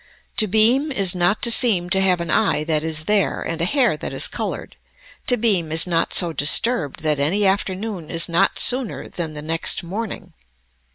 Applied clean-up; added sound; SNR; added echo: none; none; none; none.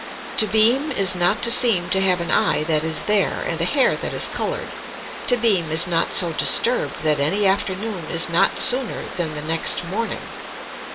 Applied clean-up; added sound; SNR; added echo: none; Water; 10 dB; reverberation time 0.5 s.